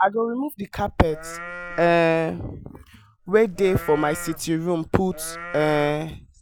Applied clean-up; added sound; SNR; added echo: none; Livestock, farm animals, working animals; 14 dB; none.